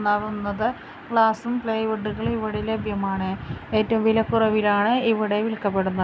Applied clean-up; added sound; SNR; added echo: none; none; none; none.